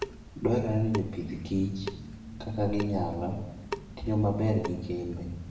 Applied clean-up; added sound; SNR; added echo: none; Drip / Sink (filling or washing) / Water tap, faucet; 12 dB; reverberation time 0.9 s.